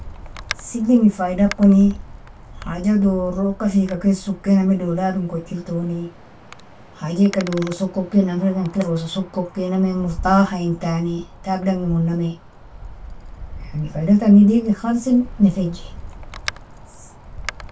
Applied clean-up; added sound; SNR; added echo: none; Wind; 16 dB; reverberation time 0.2 s.